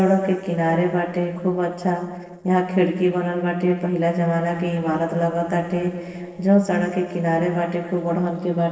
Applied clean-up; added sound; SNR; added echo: neural separator model SepFormer DNS4.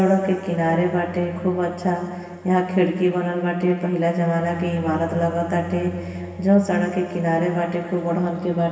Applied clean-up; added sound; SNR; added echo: none; Bowed string instrument; 17 dB; reverberation time 2.5 s.